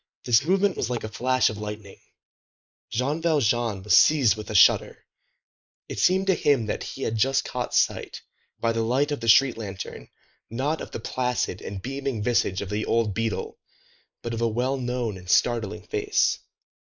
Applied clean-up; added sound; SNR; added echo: neural mask model Resemble Enhance denoiser.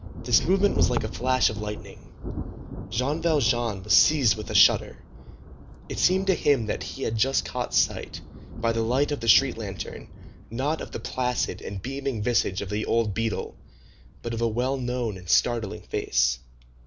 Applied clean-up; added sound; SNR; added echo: none; Thunder; 9 dB; none.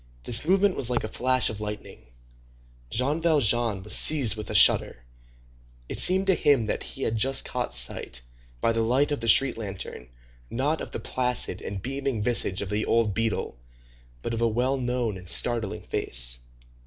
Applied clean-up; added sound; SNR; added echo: none; none; none; none.